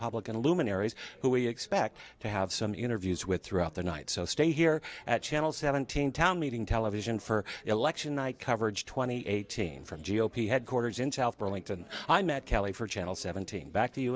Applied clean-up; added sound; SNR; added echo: none; none; none; none.